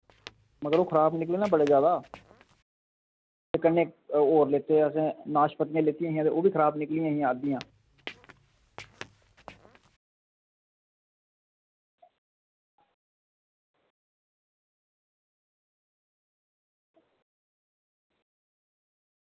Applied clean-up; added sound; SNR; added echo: none; Squeak / Walk, footsteps; 19 dB; none.